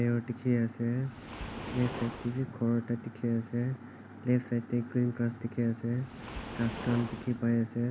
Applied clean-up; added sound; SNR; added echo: none; Waves, surf; 15 dB; none.